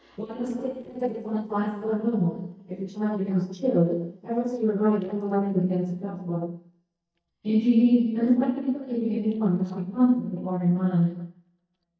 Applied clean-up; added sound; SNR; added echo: neural mask model DeepFilterNet 3.